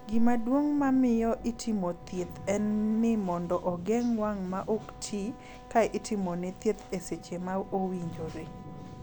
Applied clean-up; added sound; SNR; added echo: none; Thunder / Rain + Wind instrument, woodwind instrument; 18 dB; none.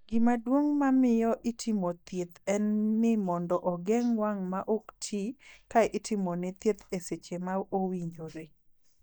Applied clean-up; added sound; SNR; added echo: neural mask model DeepFilterNet 3.